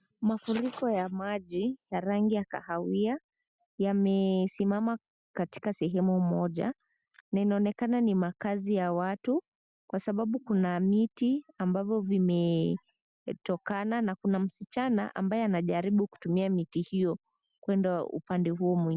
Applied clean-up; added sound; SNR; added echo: none; none; none; none.